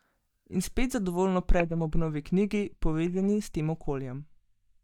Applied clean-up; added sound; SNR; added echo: neural mask model DeepFilterNet 3.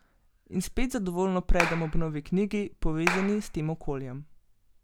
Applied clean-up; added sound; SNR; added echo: none; Clapping; 6 dB; none.